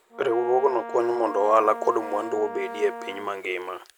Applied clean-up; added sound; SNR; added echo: none; Brass instrument; 11 dB; none.